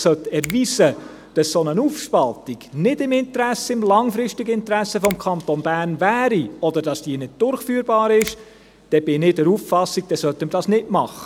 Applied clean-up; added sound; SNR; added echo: none; Finger snapping; 20 dB; none.